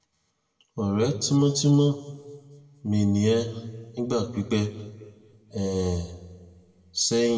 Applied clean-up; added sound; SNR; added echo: none; none; none; reverberation time 1.1 s.